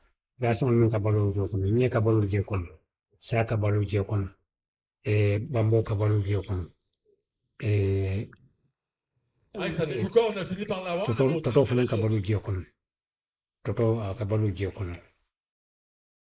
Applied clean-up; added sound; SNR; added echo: neural mask model Resemble Enhance denoiser.